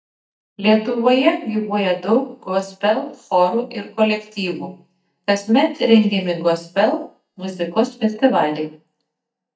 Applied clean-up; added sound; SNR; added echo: neural mask model DeepFilterNet 3.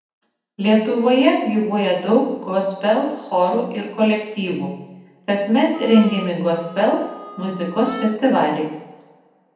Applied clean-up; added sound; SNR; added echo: none; Harmonica; 16 dB; reverberation time 0.9 s.